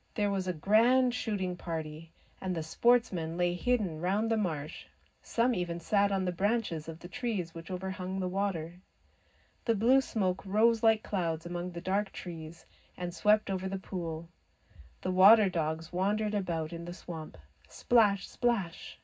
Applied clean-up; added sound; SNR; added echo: none; none; none; reverberation time 0.4 s.